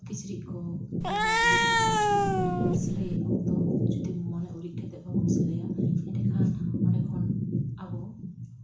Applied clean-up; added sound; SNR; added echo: none; Cat; -3 dB; reverberation time 0.7 s.